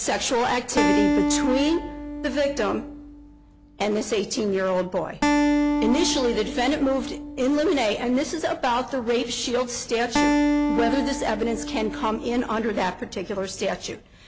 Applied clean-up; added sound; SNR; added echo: none; Acoustic guitar; 2 dB; none.